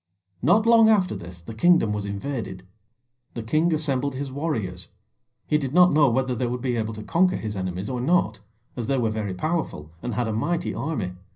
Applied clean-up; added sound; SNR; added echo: none; none; none; reverberation time 0.5 s.